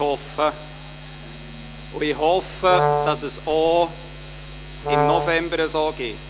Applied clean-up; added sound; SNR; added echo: none; Brass instrument; 0 dB; none.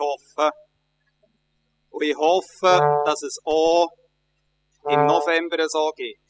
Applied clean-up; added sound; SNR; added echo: classical method spectral subtraction.